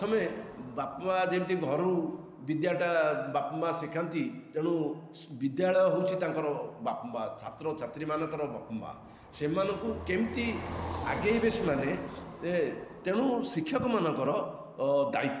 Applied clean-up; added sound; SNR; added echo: none; Car passing by; 15 dB; none.